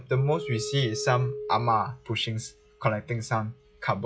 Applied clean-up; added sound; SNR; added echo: classical method log-MMSE.